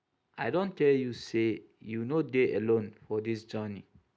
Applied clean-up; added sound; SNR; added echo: none; none; none; none.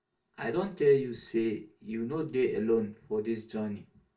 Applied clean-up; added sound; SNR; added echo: none; none; none; reverberation time 0.2 s.